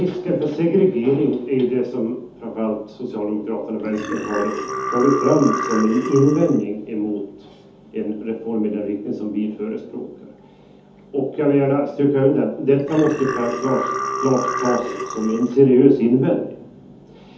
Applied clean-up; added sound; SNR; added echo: none; Burping, eructation; 6 dB; reverberation time 0.6 s.